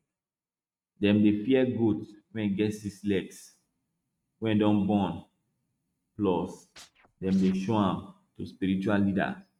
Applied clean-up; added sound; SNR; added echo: neural mask model RNNoise.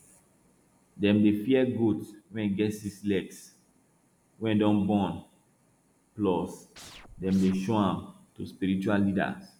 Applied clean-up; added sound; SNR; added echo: none; Scratching (performance technique); 19 dB; none.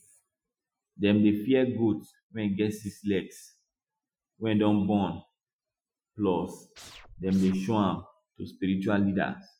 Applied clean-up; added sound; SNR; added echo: classical method Wiener filter.